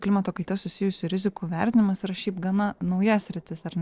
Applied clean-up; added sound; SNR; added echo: neural separator model SepFormer DNS4.